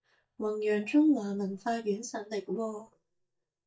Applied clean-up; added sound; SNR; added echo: neural mask model DeepFilterNet 3.